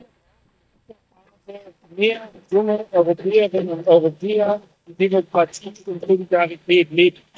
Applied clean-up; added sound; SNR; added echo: neural mask model DeepFilterNet 3.